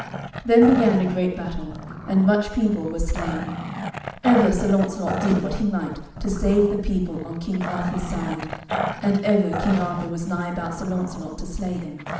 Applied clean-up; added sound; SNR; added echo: none; Growling; 9 dB; reverberation time 0.8 s.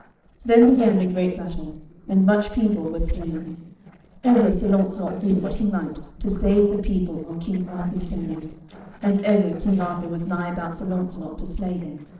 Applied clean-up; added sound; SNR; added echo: neural separator model SepFormer DNS4.